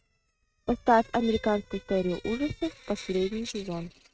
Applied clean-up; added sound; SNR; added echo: neural mask model RNNoise.